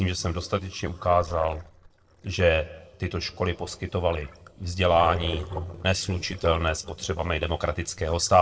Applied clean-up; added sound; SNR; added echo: neural separator model SepFormer DNS4.